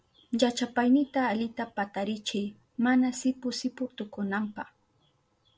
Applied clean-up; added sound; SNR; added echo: none; none; none; none.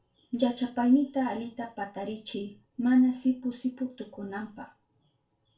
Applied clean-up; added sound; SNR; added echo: none; none; none; reverberation time 0.3 s.